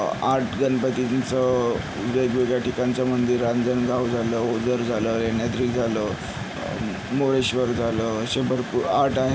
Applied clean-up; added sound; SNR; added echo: none; none; none; none.